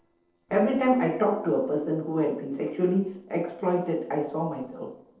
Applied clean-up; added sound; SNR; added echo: neural separator model SepFormer DNS4.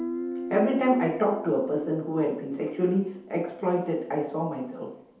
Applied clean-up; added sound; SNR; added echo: none; Guitar; 12 dB; reverberation time 0.8 s.